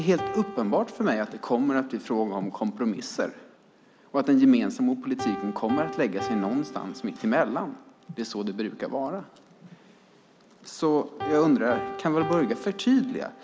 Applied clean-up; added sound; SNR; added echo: none; Piano; 13 dB; none.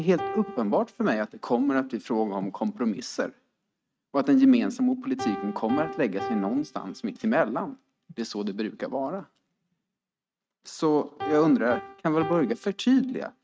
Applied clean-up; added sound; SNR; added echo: neural mask model RNNoise.